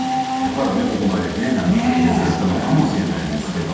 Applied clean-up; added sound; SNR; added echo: none; Stream; 17 dB; reverberation time 1.2 s.